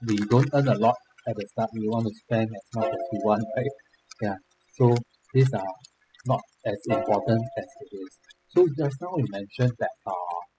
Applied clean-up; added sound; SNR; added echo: classical method spectral subtraction.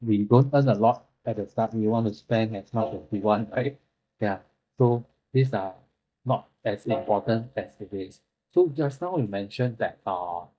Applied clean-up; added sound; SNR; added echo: neural mask model DeepFilterNet 3.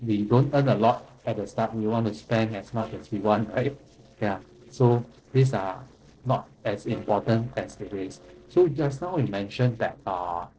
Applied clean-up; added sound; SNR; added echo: neural separator model SepFormer DNS4.